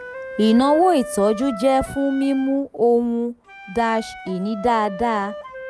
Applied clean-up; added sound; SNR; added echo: none; Wind instrument, woodwind instrument; 14 dB; none.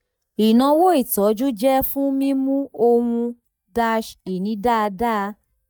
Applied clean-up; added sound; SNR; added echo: neural mask model DeepFilterNet 3.